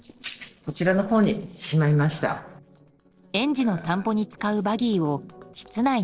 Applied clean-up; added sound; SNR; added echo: neural separator model SepFormer DNS4.